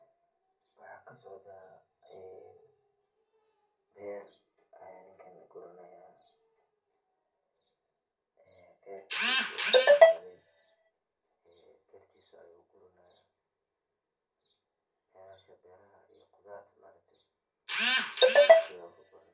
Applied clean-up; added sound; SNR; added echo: none; none; none; reverberation time 0.3 s.